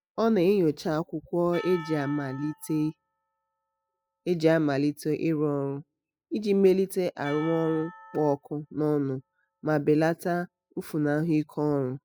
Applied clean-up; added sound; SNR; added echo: classical method spectral subtraction.